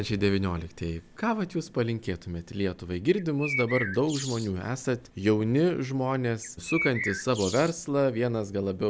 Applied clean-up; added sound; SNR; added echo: none; Bird; 7 dB; none.